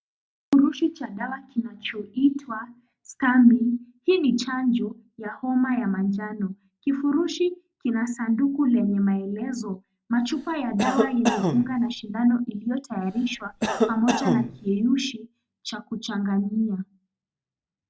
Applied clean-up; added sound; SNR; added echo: none; Cough; 3 dB; none.